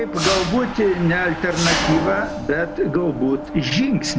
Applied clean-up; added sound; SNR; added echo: none; Mechanisms; 6 dB; none.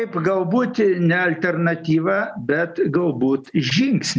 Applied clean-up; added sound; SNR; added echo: none; none; none; none.